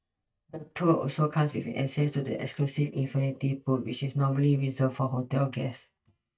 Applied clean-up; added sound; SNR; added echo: neural mask model DeepFilterNet 3.